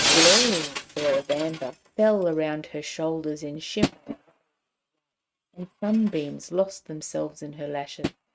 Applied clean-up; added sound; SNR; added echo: neural mask model RNNoise.